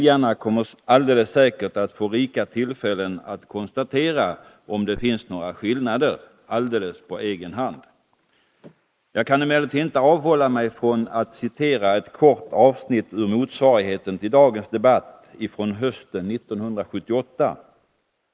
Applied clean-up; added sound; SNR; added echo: neural mask model Resemble Enhance denoiser.